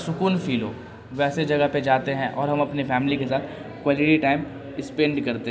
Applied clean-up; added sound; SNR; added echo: none; none; none; none.